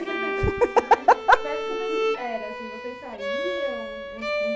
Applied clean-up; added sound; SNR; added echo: none; Bowed string instrument; 4 dB; none.